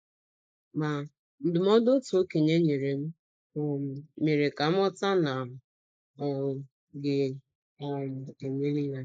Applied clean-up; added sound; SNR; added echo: neural mask model Resemble Enhance denoiser.